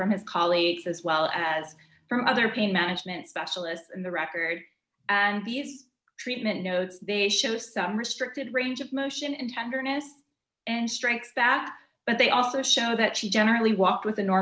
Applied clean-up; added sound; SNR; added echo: none; none; none; none.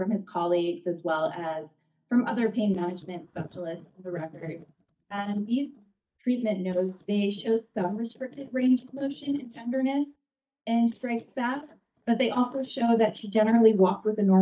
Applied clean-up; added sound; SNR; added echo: neural mask model DeepFilterNet 3.